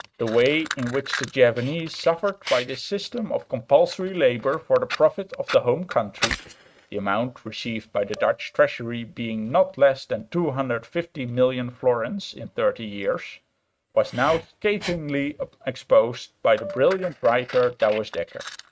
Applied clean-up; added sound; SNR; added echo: neural mask model RNNoise.